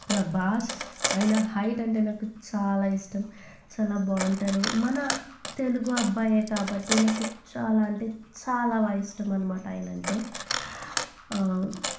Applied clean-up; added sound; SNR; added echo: none; Coin (dropping); 9 dB; reverberation time 0.7 s.